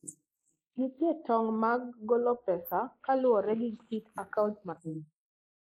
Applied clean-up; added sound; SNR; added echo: neural mask model Resemble Enhance denoiser.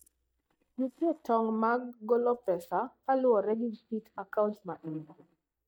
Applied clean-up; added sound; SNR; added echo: neural mask model DeepFilterNet 3.